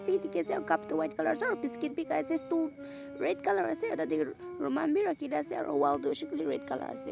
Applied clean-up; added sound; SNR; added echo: none; Wind instrument, woodwind instrument; 13 dB; none.